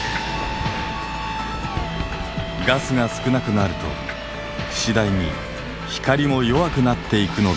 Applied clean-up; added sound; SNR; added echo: none; Sliding door; 13 dB; none.